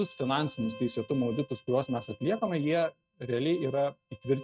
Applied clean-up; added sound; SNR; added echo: neural mask model RNNoise.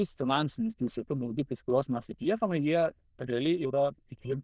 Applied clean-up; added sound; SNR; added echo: neural diffusion model UNIVERSE++.